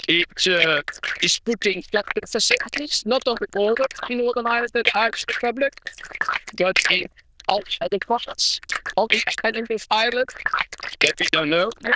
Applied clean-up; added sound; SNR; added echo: neural diffusion model UNIVERSE++.